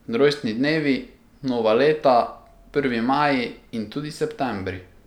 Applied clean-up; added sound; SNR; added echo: none; none; none; none.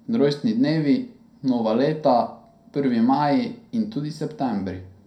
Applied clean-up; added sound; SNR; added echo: none; none; none; reverberation time 0.2 s.